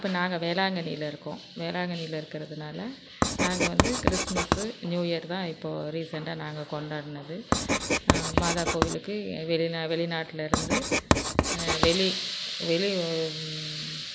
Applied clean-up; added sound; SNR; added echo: none; Writing; -2 dB; none.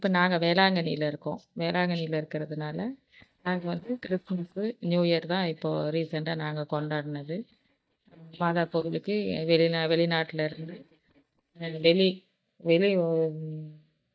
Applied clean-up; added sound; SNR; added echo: neural mask model DeepFilterNet 3.